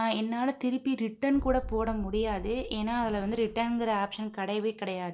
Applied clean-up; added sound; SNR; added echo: none; Boom; 11 dB; none.